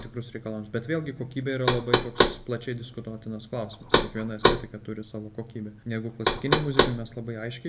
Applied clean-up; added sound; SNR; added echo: none; Knock; -4 dB; reverberation time 1.1 s.